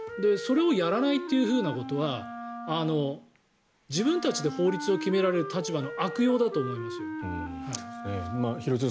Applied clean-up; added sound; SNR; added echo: none; Wind instrument, woodwind instrument; 9 dB; none.